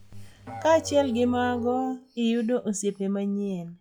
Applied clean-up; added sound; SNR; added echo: classical method log-MMSE.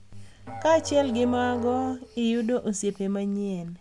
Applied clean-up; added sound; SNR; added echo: none; Musical instrument; 13 dB; none.